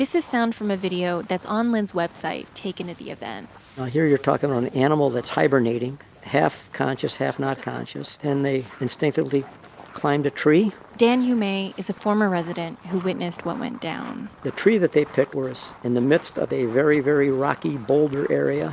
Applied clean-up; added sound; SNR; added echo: none; none; none; none.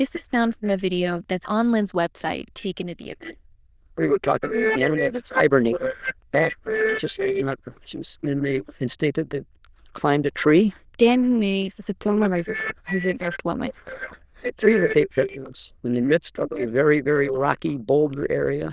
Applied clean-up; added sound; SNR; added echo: neural diffusion model UNIVERSE++.